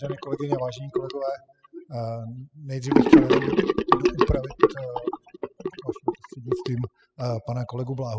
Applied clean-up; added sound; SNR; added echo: classical method spectral subtraction.